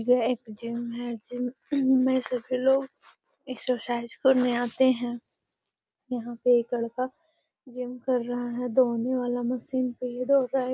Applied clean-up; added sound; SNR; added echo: none; none; none; none.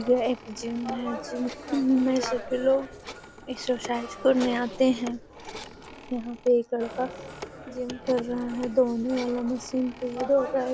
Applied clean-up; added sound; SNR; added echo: none; Telephone; 12 dB; none.